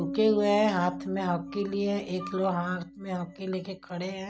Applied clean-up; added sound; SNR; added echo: none; Bass guitar; 12 dB; none.